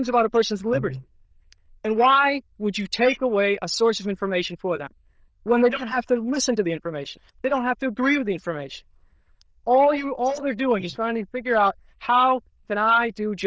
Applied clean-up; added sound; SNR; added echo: neural diffusion model UNIVERSE++.